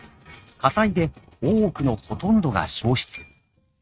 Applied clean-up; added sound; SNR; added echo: neural mask model RNNoise.